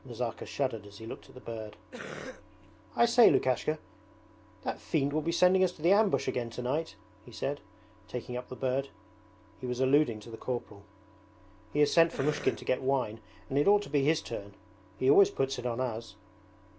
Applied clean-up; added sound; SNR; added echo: none; Cough; 13 dB; none.